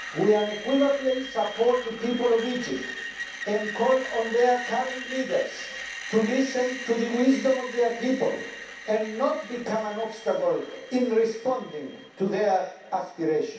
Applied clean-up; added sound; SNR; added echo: none; Screech; 12 dB; reverberation time 0.7 s.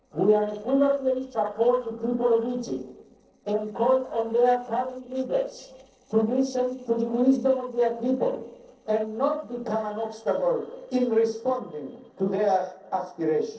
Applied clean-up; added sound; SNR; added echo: neural separator model SepFormer DNS4.